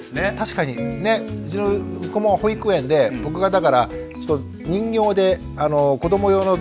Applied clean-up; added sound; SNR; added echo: none; none; none; none.